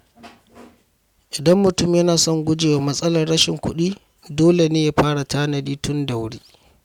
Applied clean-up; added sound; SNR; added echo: none; none; none; none.